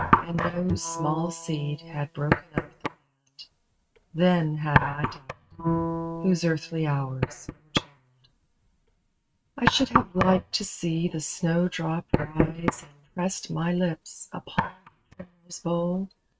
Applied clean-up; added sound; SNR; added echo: neural mask model RNNoise.